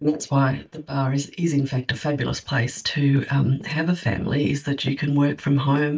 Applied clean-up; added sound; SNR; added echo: neural mask model DeepFilterNet 3.